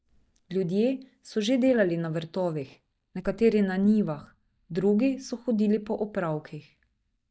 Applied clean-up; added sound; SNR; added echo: neural mask model DeepFilterNet 3.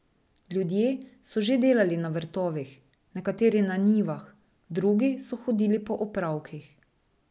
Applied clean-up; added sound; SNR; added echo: none; none; none; none.